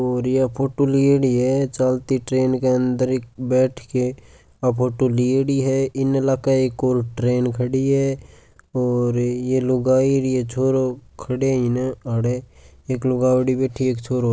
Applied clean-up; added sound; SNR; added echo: none; none; none; none.